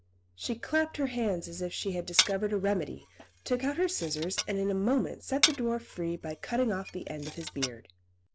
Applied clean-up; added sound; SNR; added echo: none; Glass; 4 dB; none.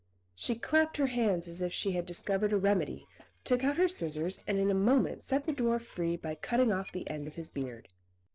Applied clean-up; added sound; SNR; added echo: neural separator model SepFormer DNS4.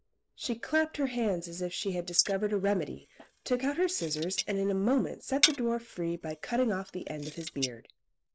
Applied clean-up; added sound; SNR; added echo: neural mask model Resemble Enhance denoiser.